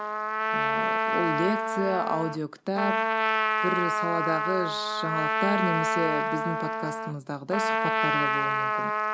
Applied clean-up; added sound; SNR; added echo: none; Trumpet; -4 dB; none.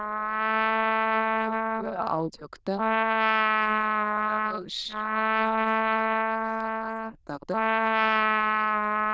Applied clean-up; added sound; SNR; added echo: neural diffusion model UNIVERSE++.